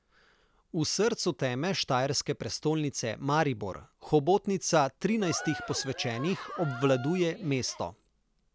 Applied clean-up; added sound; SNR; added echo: none; Cheering; 13 dB; none.